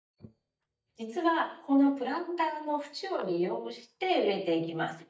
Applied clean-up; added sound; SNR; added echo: neural mask model DeepFilterNet 3.